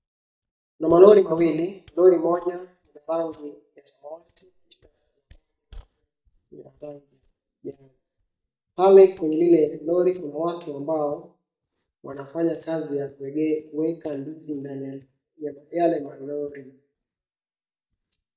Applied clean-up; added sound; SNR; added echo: neural mask model DeepFilterNet 3.